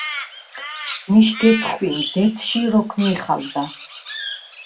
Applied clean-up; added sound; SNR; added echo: none; Crow; 8 dB; reverberation time 0.2 s.